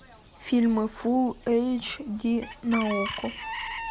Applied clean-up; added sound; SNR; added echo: none; Bird / Chicken, rooster; 11 dB; none.